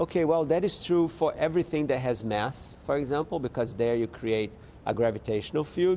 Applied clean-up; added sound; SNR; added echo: none; none; none; none.